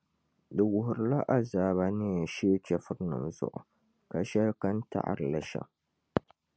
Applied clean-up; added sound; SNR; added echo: none; none; none; none.